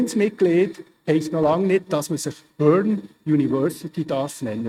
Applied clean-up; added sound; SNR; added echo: neural mask model RNNoise.